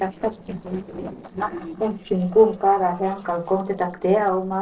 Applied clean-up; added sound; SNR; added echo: neural separator model SepFormer DNS4.